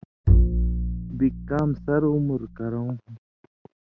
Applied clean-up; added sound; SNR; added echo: none; Bowed string instrument; -4 dB; none.